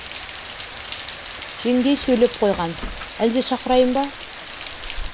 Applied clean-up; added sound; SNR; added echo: none; Rain; 8 dB; none.